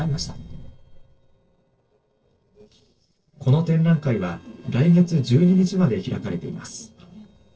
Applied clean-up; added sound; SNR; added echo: neural separator model SepFormer DNS4.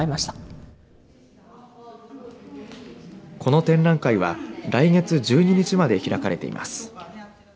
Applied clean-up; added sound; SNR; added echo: none; none; none; none.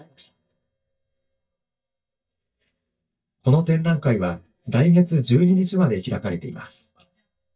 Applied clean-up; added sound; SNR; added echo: neural mask model DeepFilterNet 3.